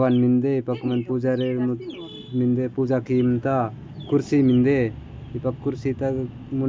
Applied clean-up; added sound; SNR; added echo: none; none; none; none.